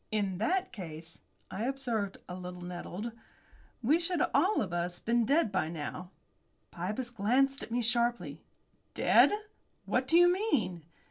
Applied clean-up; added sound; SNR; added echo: none; none; none; none.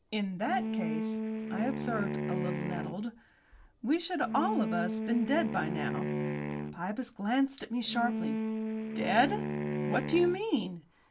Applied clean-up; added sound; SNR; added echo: none; Wind instrument, woodwind instrument; 2 dB; none.